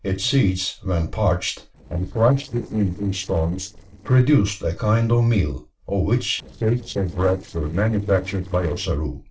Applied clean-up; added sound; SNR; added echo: neural separator model SepFormer DNS4.